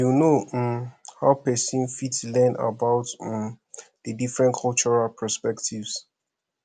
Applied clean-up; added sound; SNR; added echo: none; none; none; none.